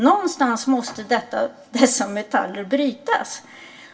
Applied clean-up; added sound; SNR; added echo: none; none; none; reverberation time 0.2 s.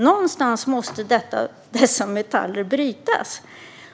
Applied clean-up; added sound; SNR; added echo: none; none; none; none.